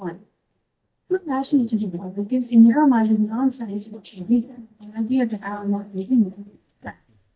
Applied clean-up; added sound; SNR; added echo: neural mask model DeepFilterNet 3.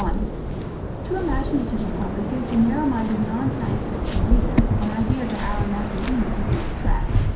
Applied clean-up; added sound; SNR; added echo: none; Waves, surf; -3 dB; reverberation time 0.6 s.